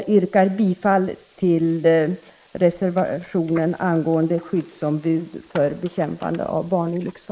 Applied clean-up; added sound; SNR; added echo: neural mask model Resemble Enhance denoiser.